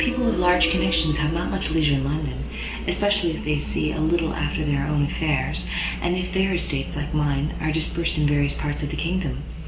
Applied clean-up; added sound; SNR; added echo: none; Fill (with liquid); 11 dB; none.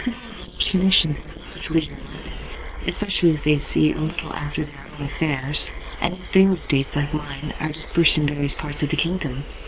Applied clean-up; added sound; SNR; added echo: neural separator model SepFormer WHAM!.